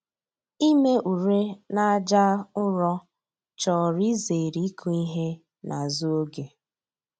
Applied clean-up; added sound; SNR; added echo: none; none; none; none.